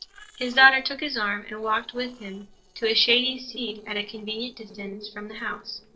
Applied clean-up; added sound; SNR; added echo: neural separator model SepFormer DNS4.